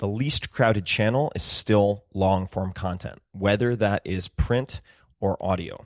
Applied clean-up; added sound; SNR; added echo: none; none; none; none.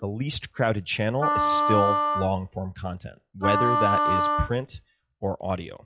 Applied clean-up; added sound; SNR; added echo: classical method log-MMSE.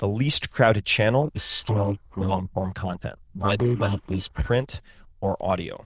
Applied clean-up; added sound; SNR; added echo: neural diffusion model UNIVERSE++.